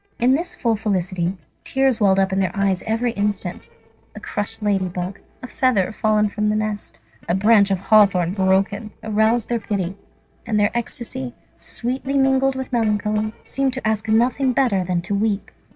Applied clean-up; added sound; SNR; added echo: neural separator model SepFormer DNS4.